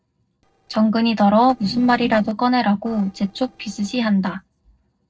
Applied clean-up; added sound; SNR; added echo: neural separator model SepFormer DNS4.